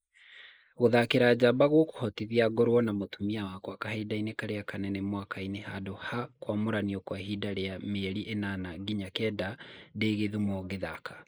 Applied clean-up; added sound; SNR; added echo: neural mask model Resemble Enhance denoiser.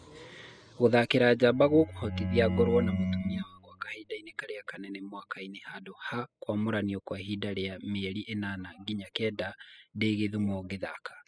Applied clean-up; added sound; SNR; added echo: classical method spectral subtraction.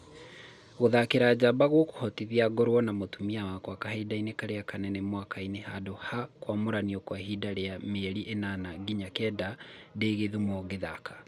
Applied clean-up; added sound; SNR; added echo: none; none; none; none.